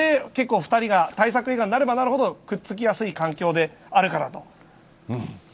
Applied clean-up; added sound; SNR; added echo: none; none; none; none.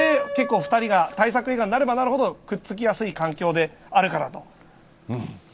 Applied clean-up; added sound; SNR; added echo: none; Piano; 12 dB; none.